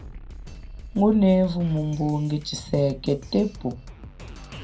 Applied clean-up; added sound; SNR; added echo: none; Drum kit; 15 dB; reverberation time 0.2 s.